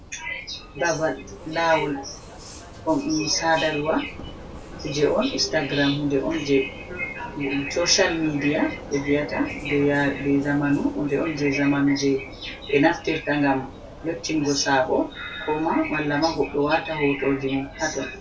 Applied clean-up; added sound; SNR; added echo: none; Vehicle; 15 dB; reverberation time 0.2 s.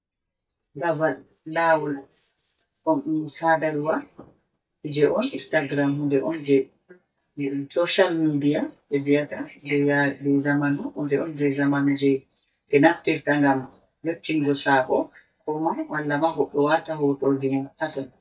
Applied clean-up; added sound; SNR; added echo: neural mask model DeepFilterNet 3.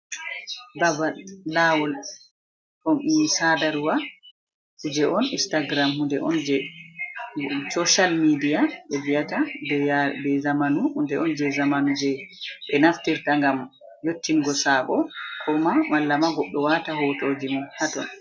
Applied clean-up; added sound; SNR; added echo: none; none; none; none.